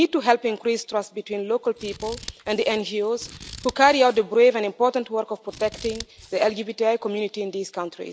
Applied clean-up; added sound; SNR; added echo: none; Scissors; 18 dB; none.